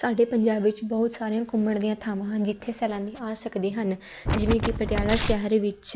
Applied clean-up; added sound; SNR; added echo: none; Tearing + Wind; 1 dB; none.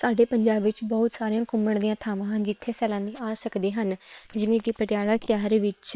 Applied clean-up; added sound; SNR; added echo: neural separator model SepFormer WHAM!.